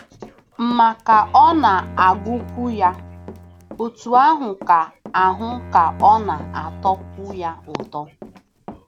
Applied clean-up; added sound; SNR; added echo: none; Bowed string instrument + Run; 16 dB; none.